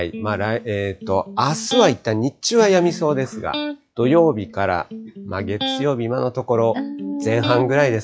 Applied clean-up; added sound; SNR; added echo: classical method log-MMSE.